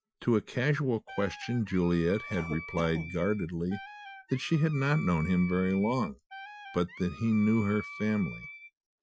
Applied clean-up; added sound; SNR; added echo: classical method Wiener filter.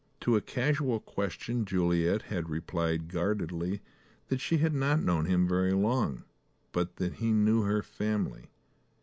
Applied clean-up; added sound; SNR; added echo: none; none; none; none.